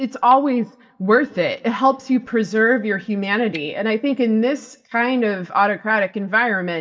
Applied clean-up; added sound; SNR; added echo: neural mask model DeepFilterNet 3.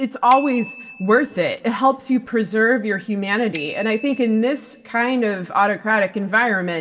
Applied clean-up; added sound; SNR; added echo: none; Bicycle bell; 11 dB; reverberation time 2.4 s.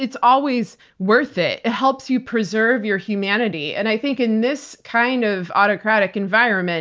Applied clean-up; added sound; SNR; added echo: none; none; none; none.